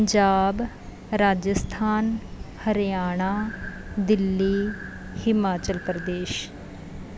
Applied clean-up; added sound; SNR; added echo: none; none; none; none.